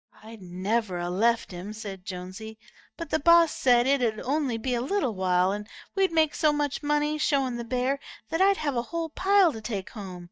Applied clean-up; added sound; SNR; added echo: neural mask model DeepFilterNet 3.